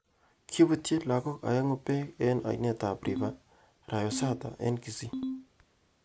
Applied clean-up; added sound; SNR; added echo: none; Ringtone; 8 dB; none.